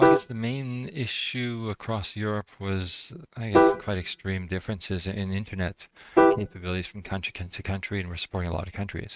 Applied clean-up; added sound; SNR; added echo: neural mask model RNNoise.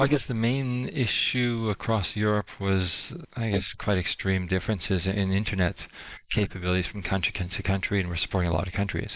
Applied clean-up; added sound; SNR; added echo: neural mask model Resemble Enhance denoiser.